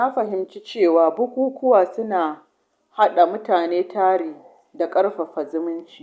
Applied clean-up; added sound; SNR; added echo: none; none; none; none.